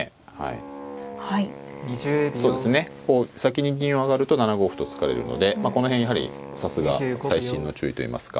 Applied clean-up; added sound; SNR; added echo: none; Wind instrument, woodwind instrument; 15 dB; none.